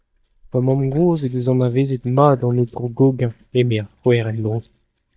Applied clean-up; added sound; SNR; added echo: neural mask model DeepFilterNet 3.